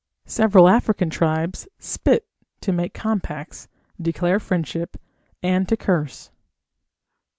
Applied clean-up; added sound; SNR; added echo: none; none; none; none.